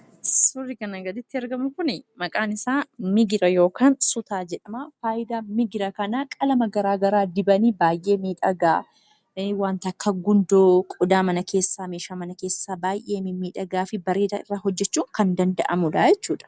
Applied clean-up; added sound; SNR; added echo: none; none; none; none.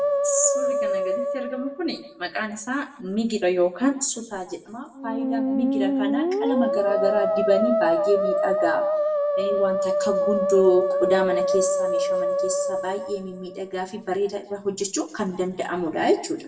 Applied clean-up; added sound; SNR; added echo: none; Musical instrument; -1 dB; reverberation time 0.6 s.